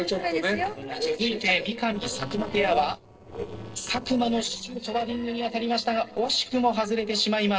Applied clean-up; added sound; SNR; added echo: neural separator model SepFormer DNS4.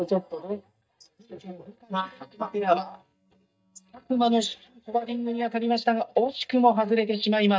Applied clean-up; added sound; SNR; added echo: neural mask model DeepFilterNet 3.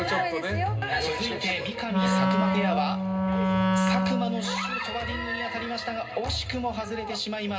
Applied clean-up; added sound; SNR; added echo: none; Wind instrument, woodwind instrument; -4 dB; reverberation time 0.2 s.